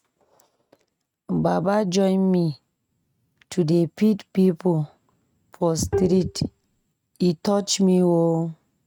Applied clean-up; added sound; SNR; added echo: neural mask model RNNoise.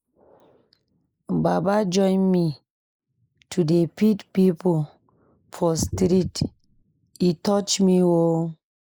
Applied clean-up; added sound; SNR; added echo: neural mask model Resemble Enhance denoiser.